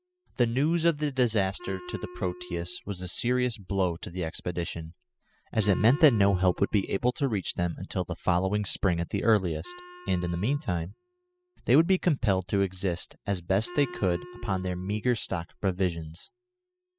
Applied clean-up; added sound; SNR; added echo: classical method spectral subtraction.